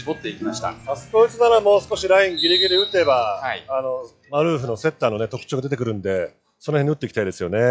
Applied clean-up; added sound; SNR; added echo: classical method log-MMSE.